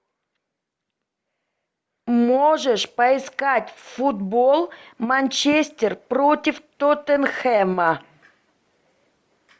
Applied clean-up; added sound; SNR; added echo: none; none; none; none.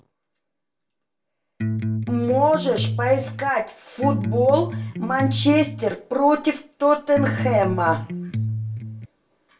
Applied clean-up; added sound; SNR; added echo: none; Electric guitar; 3 dB; reverberation time 0.2 s.